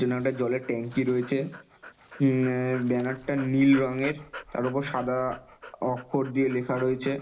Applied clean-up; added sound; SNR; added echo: none; Dog; 19 dB; reverberation time 0.4 s.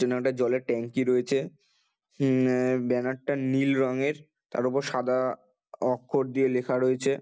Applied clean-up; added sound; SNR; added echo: none; none; none; none.